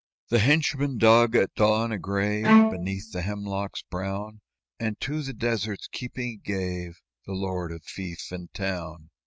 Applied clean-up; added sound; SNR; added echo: neural mask model RNNoise.